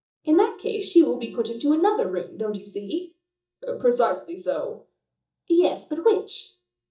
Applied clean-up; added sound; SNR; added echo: neural mask model DeepFilterNet 3.